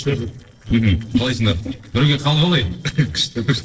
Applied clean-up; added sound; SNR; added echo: neural separator model SepFormer DNS4.